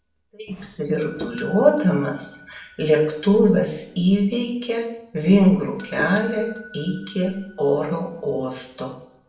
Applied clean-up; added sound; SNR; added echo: none; Doorbell; 20 dB; reverberation time 0.7 s.